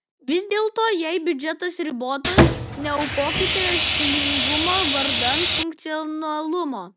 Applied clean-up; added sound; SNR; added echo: none; Sawing; -4 dB; none.